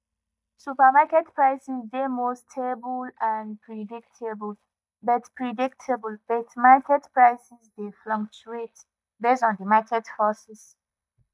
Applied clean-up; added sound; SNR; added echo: neural mask model DeepFilterNet 3.